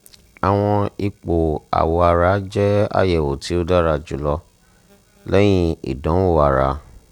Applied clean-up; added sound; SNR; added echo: none; none; none; none.